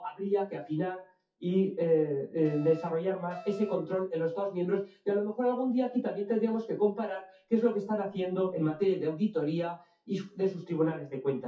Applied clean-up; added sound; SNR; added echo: classical method WPE with log-MMSE.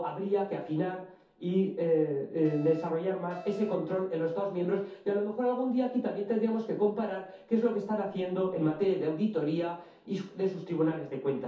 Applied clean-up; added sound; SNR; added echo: none; Alarm; 19 dB; reverberation time 0.5 s.